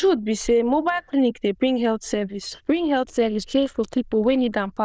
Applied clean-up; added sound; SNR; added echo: neural diffusion model UNIVERSE++.